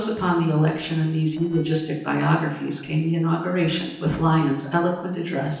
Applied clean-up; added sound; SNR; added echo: neural separator model SepFormer DNS4.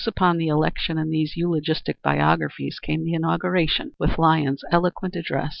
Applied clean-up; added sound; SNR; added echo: none; none; none; none.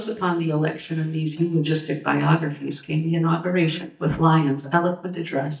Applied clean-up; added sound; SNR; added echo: neural mask model DeepFilterNet 3.